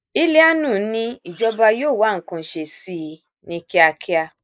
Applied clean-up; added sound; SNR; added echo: neural mask model Resemble Enhance denoiser.